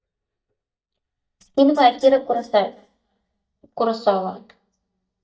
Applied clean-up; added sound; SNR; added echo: neural mask model DeepFilterNet 3.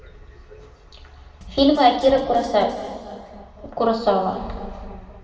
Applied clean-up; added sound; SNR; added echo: none; Bass drum / Snare drum; 19 dB; reverberation time 2.0 s.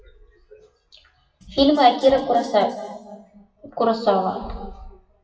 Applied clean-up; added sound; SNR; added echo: classical method WPE with log-MMSE.